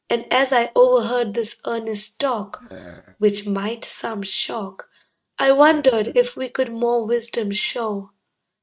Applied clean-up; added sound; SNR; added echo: neural mask model RNNoise.